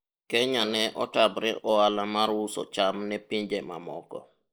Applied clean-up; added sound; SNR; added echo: neural mask model Resemble Enhance denoiser.